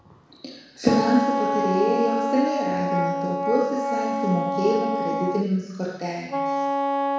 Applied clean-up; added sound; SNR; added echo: none; Wind instrument, woodwind instrument; 0 dB; reverberation time 1.1 s.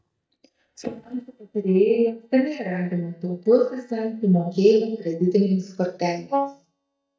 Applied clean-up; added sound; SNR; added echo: neural mask model DeepFilterNet 3.